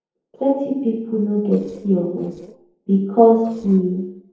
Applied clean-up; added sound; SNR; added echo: neural separator model SepFormer DNS4.